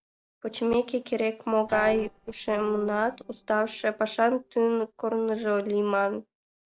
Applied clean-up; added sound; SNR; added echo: neural separator model SepFormer DNS4.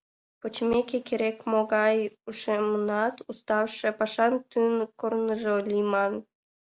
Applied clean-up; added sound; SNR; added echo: none; none; none; none.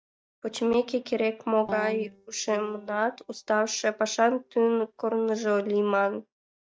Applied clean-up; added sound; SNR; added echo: neural mask model DeepFilterNet 3.